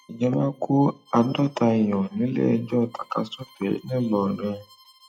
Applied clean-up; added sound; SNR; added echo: classical method log-MMSE.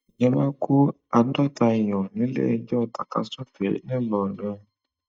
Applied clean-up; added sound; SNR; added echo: neural mask model DeepFilterNet 3.